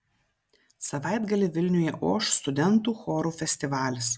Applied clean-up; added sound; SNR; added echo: none; none; none; none.